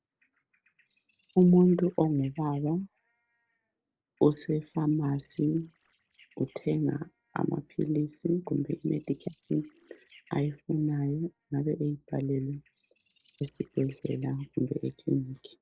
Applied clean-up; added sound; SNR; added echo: neural separator model SepFormer DNS4.